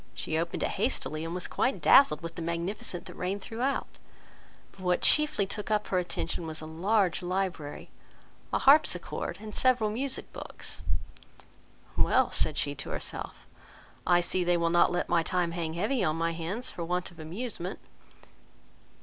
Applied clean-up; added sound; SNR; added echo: none; none; none; none.